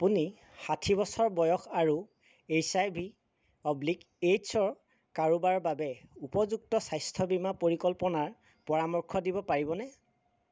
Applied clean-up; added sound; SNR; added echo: none; none; none; none.